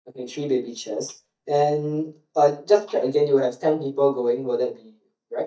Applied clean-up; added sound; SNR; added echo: neural mask model DeepFilterNet 3.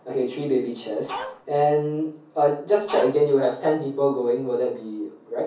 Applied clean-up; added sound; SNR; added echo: none; Dog; 10 dB; reverberation time 0.6 s.